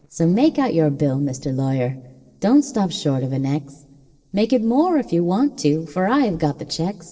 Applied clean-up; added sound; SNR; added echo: neural separator model SepFormer DNS4.